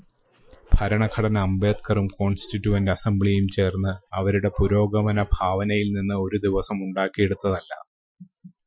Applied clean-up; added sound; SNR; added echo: classical method Wiener filter.